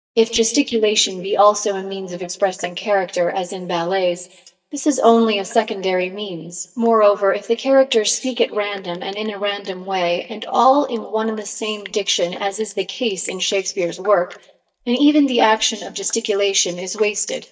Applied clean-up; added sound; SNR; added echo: neural mask model DeepFilterNet 3.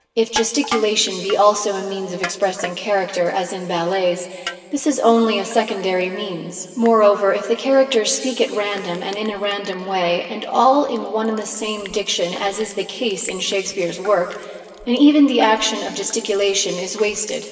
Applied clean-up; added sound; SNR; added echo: none; Crushing; 18 dB; reverberation time 2.8 s.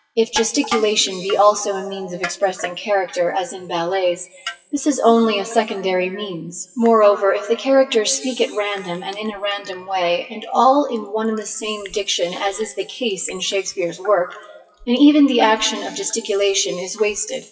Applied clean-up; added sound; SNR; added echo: classical method WPE with log-MMSE.